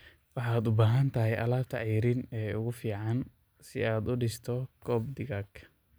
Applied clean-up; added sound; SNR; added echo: none; none; none; none.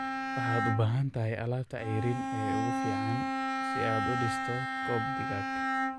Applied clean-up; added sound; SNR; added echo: none; Bowed string instrument; -1 dB; none.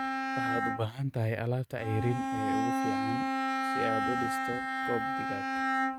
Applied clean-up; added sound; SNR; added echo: neural mask model RNNoise.